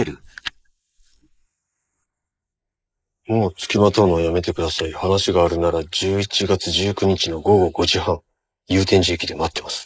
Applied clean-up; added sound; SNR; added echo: neural mask model Resemble Enhance denoiser.